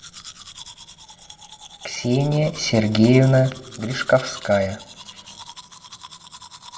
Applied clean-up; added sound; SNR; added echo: none; Domestic sounds, home sounds; 19 dB; reverberation time 0.4 s.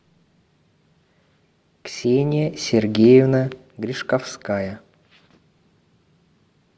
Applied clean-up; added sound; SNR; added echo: none; none; none; none.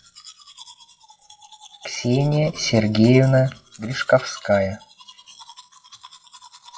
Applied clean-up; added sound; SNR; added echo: classical method WPE with log-MMSE.